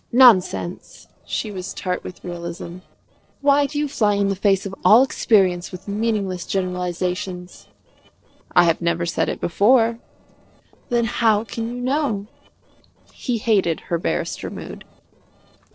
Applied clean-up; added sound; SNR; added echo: neural separator model SepFormer DNS4.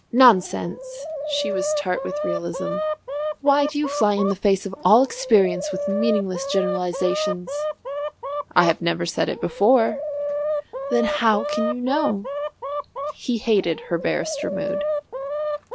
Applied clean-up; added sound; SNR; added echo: none; Chicken, rooster; 5 dB; none.